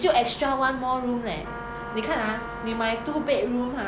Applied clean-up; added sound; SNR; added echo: none; Wind instrument, woodwind instrument; 13 dB; none.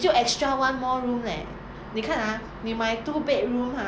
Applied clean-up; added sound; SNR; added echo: none; none; none; none.